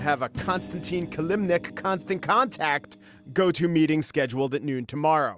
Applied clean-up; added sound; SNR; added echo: none; none; none; none.